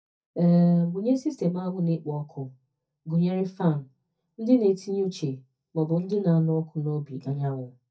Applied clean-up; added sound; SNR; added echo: neural mask model DeepFilterNet 3.